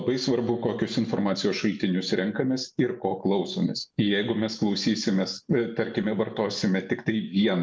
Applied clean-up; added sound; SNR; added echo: none; none; none; none.